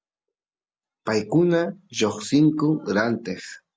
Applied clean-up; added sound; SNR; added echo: none; none; none; none.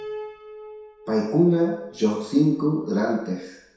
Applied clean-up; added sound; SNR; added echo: none; Piano; 18 dB; reverberation time 0.7 s.